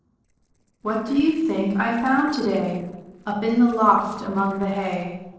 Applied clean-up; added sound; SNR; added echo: neural separator model SepFormer DNS4.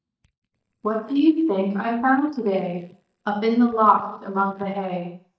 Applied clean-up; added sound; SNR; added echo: neural mask model DeepFilterNet 3.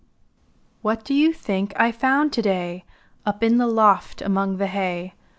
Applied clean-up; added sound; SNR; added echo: none; none; none; none.